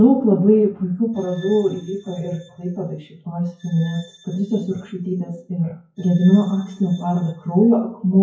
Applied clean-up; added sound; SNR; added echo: classical method WPE with log-MMSE.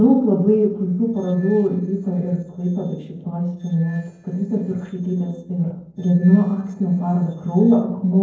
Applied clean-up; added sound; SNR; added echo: neural separator model SepFormer DNS4.